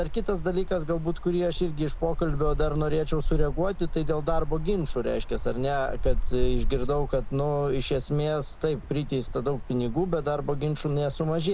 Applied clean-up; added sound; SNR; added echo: none; Cricket; 2 dB; none.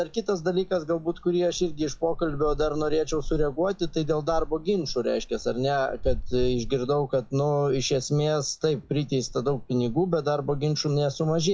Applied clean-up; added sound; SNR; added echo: classical method log-MMSE.